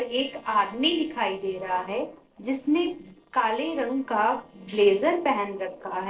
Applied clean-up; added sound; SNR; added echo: neural separator model SepFormer DNS4.